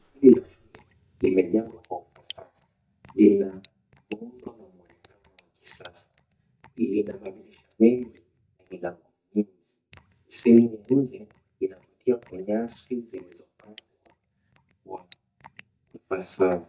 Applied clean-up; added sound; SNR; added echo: neural mask model DeepFilterNet 3.